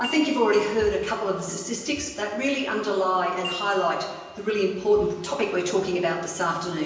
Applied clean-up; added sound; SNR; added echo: none; Glockenspiel; 18 dB; reverberation time 1.0 s.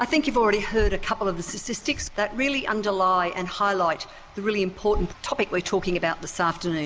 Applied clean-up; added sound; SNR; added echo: none; none; none; none.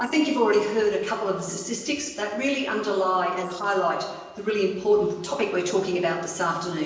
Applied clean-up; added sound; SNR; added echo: neural separator model SepFormer DNS4.